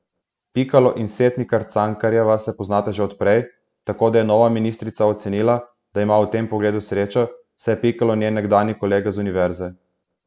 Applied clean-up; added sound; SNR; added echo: none; none; none; none.